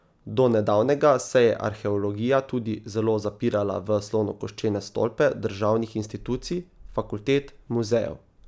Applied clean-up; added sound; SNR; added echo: none; none; none; none.